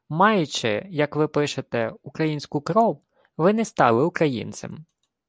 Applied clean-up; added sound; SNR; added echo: none; none; none; none.